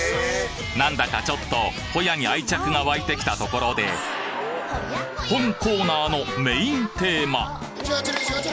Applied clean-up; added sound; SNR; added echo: none; none; none; none.